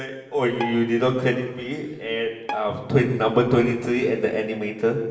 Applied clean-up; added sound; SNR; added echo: none; Bowed string instrument; 16 dB; reverberation time 1.4 s.